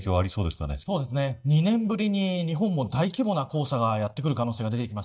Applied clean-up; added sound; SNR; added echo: neural mask model DeepFilterNet 3.